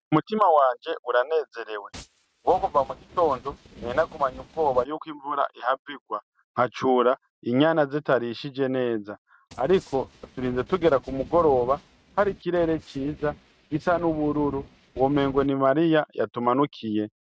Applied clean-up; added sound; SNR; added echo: neural mask model RNNoise.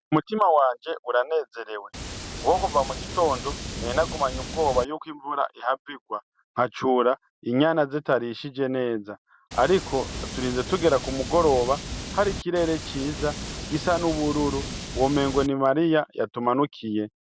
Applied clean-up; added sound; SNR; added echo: none; Water; 8 dB; none.